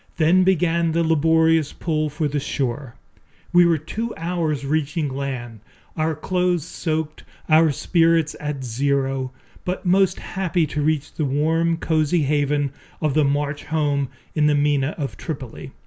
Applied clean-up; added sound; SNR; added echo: none; none; none; none.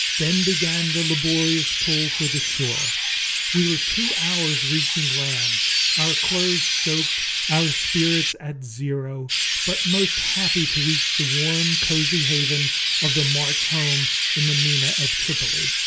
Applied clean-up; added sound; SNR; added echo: none; Chirp, tweet; -4 dB; none.